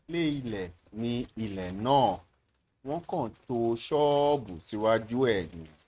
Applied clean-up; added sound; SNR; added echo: neural mask model RNNoise.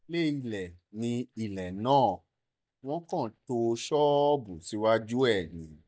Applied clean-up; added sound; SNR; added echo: neural mask model DeepFilterNet 3.